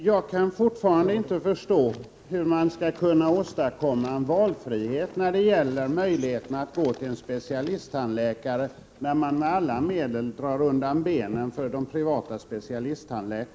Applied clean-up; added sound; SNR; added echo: none; none; none; none.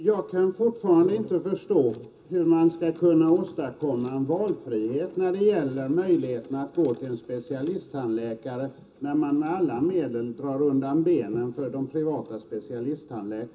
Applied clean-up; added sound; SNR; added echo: none; none; none; reverberation time 0.2 s.